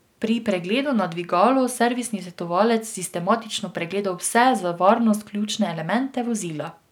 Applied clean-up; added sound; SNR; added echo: none; none; none; none.